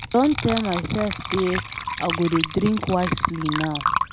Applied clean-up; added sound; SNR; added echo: none; Water / Liquid; 5 dB; none.